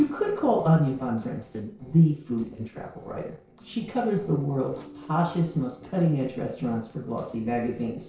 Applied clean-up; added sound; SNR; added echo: neural separator model SepFormer DNS4.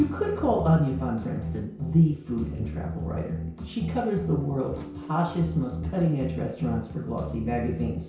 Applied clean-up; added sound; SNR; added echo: none; Walk, footsteps; 20 dB; reverberation time 0.6 s.